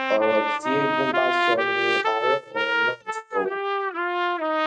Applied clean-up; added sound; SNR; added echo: neural mask model RNNoise.